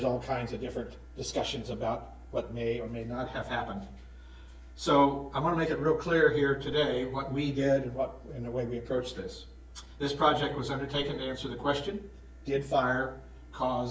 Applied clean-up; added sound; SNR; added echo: none; none; none; none.